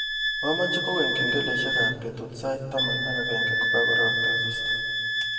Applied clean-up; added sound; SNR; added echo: none; Wind instrument, woodwind instrument; -5 dB; reverberation time 2.0 s.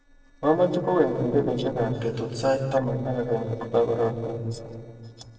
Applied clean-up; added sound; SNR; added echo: neural separator model SepFormer DNS4.